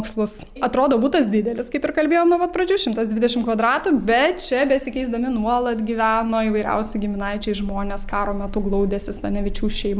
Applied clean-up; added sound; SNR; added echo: none; none; none; none.